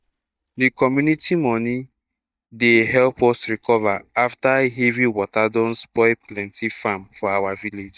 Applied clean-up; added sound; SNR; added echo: neural mask model DeepFilterNet 3.